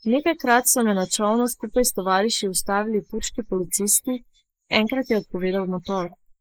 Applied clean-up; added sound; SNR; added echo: neural mask model Resemble Enhance denoiser.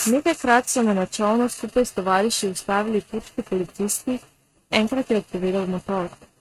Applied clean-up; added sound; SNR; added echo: neural mask model RNNoise.